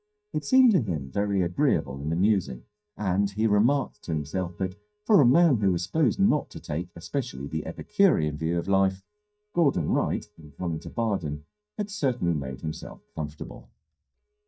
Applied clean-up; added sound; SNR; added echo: neural mask model DeepFilterNet 3.